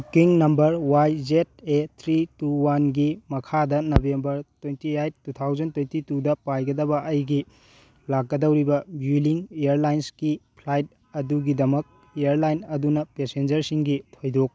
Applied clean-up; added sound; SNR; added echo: none; none; none; none.